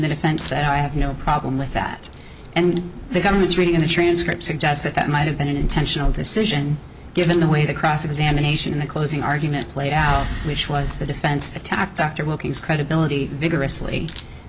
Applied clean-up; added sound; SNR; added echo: none; Crack; 17 dB; none.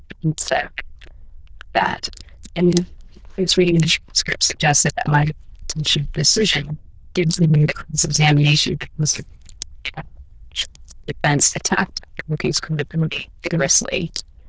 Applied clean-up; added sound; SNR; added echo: neural diffusion model UNIVERSE++.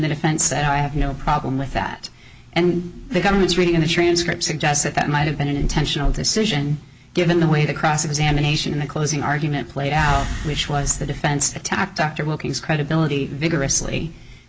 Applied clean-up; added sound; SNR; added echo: none; none; none; none.